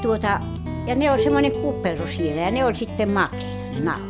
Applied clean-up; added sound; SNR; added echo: none; Guitar + Marimba, xylophone; 4 dB; none.